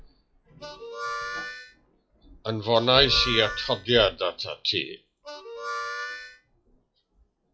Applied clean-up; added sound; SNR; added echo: classical method log-MMSE.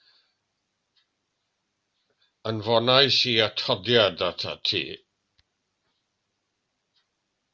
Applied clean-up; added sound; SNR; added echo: none; none; none; none.